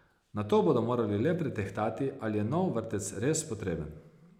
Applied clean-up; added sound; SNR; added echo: none; none; none; none.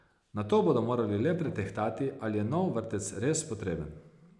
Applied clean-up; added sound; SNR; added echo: none; Bowed string instrument; 18 dB; none.